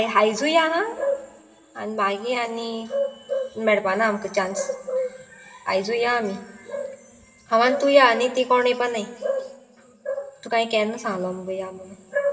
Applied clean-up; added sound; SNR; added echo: none; none; none; reverberation time 2.5 s.